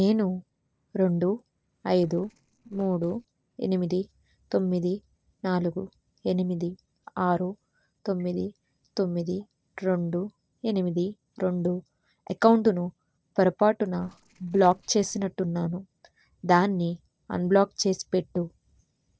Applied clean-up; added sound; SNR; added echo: neural separator model SepFormer DNS4.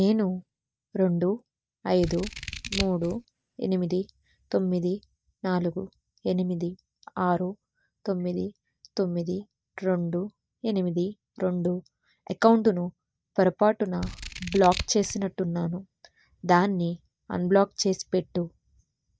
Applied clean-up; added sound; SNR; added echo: neural mask model DeepFilterNet 3.